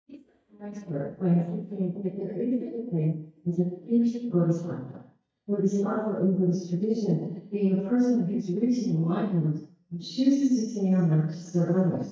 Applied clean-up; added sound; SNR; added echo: neural mask model DeepFilterNet 3.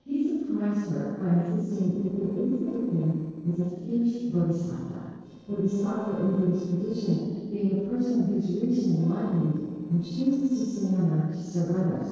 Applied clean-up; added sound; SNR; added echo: neural separator model SepFormer DNS4.